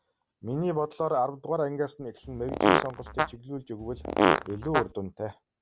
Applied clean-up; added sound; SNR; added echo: none; Fart; -5 dB; none.